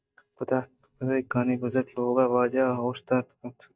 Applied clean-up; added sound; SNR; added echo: neural mask model DeepFilterNet 3.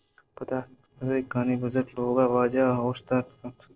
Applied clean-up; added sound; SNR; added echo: neural separator model SepFormer DNS4.